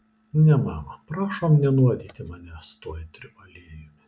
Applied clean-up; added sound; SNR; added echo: none; none; none; none.